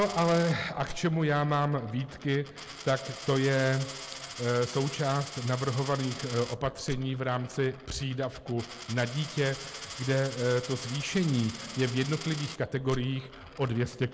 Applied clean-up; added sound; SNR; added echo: none; Coin (dropping); 13 dB; none.